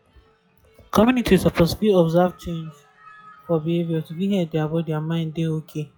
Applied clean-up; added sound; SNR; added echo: classical method log-MMSE.